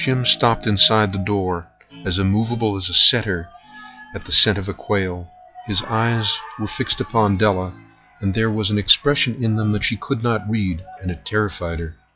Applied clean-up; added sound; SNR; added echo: classical method log-MMSE.